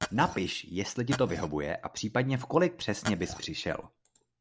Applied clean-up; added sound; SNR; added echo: none; Glass; 7 dB; none.